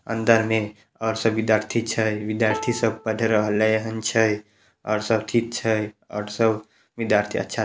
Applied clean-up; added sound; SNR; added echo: none; Bowed string instrument; 15 dB; none.